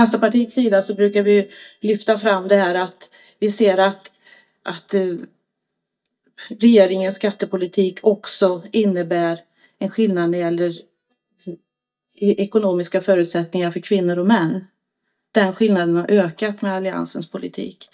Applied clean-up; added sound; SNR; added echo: neural mask model DeepFilterNet 3.